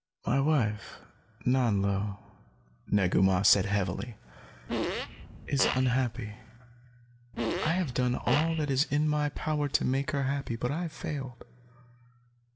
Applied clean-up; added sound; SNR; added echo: none; Fart; 4 dB; none.